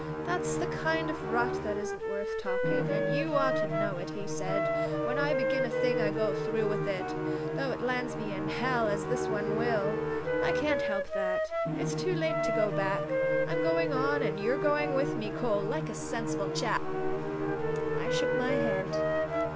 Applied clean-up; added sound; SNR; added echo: none; Musical instrument + Wind instrument, woodwind instrument; -3 dB; none.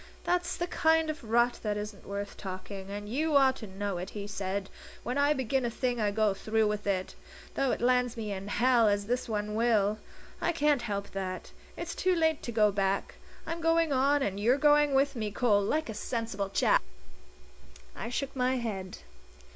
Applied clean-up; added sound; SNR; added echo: none; none; none; none.